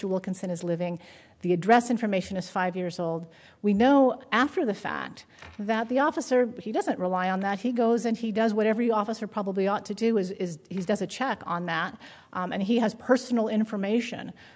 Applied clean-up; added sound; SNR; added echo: none; none; none; none.